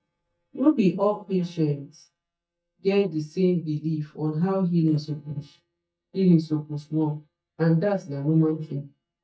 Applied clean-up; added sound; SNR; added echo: neural mask model DeepFilterNet 3.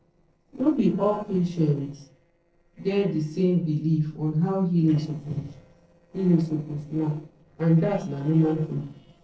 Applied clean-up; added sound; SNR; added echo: neural separator model SepFormer DNS4.